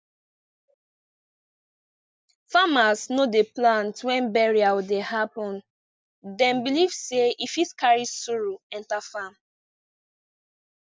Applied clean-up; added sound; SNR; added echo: none; none; none; none.